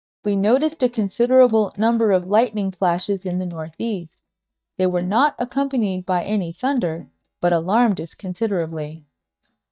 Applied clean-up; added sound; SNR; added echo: neural mask model DeepFilterNet 3.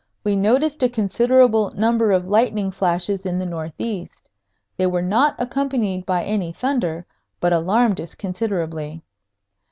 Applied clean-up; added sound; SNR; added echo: none; none; none; none.